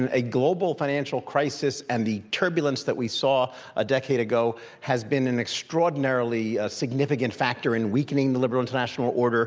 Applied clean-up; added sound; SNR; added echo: none; none; none; none.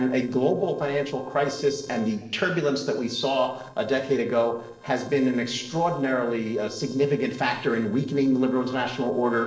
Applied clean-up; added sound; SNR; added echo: neural separator model SepFormer DNS4.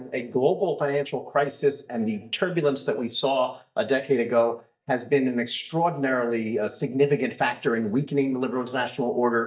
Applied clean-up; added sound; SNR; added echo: neural mask model DeepFilterNet 3.